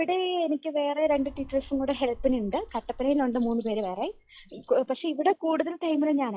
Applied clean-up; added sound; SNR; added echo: classical method log-MMSE.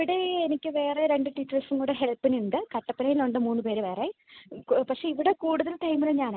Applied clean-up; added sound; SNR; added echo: none; none; none; none.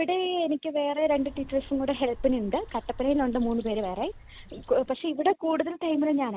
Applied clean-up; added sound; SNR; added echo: none; Bird; 16 dB; none.